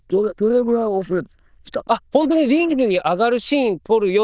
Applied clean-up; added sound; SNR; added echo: neural diffusion model UNIVERSE++.